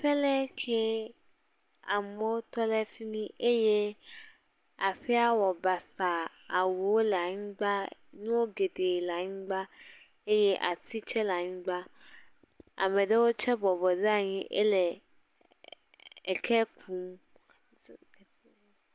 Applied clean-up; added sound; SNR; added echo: none; none; none; none.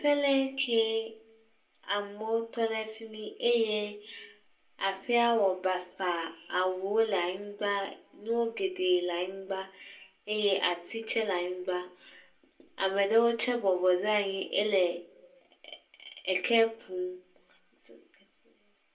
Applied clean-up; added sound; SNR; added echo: none; none; none; reverberation time 0.2 s.